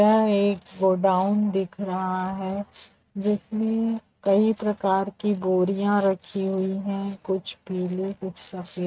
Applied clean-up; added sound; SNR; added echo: neural mask model RNNoise.